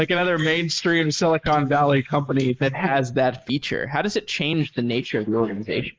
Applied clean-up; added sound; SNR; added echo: neural mask model Resemble Enhance denoiser.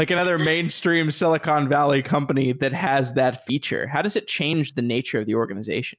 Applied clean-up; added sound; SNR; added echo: none; none; none; none.